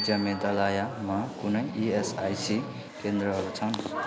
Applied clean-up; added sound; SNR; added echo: none; Bicycle bell + Strum; 14 dB; none.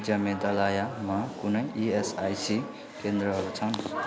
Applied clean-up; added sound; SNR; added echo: none; none; none; none.